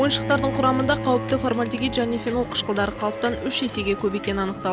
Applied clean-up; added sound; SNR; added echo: none; Bowed string instrument; 8 dB; none.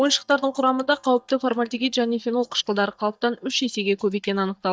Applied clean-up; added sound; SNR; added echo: neural mask model DeepFilterNet 3.